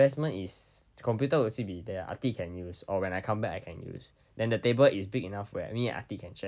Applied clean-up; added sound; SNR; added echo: none; none; none; none.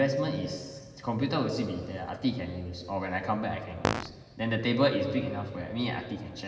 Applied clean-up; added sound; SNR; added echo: none; Fart; -1 dB; reverberation time 2.9 s.